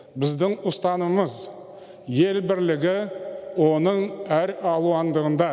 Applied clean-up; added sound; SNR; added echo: none; none; none; none.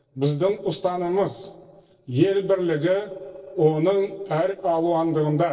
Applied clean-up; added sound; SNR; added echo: neural separator model SepFormer DNS4.